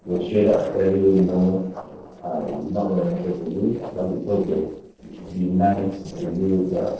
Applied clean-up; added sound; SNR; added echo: neural separator model SepFormer DNS4.